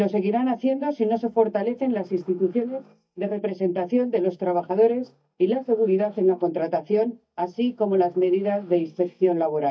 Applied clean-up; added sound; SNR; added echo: neural mask model DeepFilterNet 3.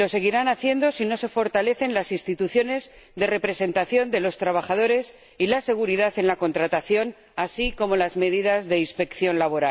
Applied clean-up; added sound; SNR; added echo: none; none; none; none.